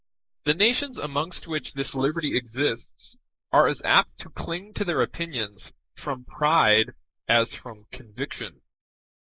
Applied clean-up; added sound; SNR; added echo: neural mask model Resemble Enhance denoiser.